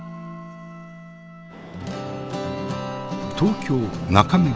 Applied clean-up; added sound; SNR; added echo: none; Wind instrument, woodwind instrument; 19 dB; none.